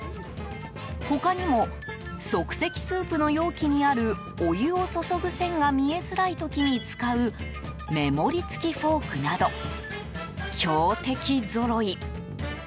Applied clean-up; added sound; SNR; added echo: none; none; none; none.